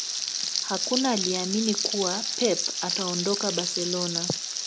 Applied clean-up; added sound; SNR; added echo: none; Frying (food); 0 dB; none.